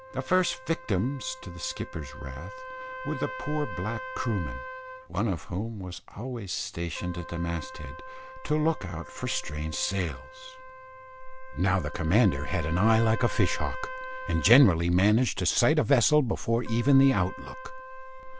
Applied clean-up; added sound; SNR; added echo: none; Trumpet; 14 dB; none.